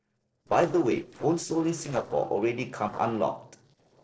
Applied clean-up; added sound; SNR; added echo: neural separator model SepFormer DNS4.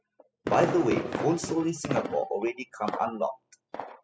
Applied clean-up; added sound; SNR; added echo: classical method spectral subtraction.